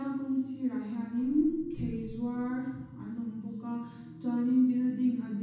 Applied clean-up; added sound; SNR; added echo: none; Meow; 18 dB; reverberation time 1.2 s.